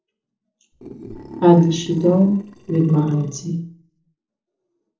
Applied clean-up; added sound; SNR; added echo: neural separator model SepFormer DNS4.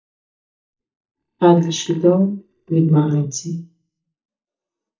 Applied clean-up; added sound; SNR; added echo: neural mask model DeepFilterNet 3.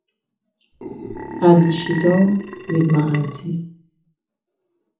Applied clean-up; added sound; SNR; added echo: none; Burping, eructation; 11 dB; reverberation time 0.6 s.